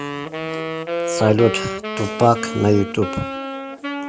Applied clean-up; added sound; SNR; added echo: none; Wind instrument, woodwind instrument; 6 dB; none.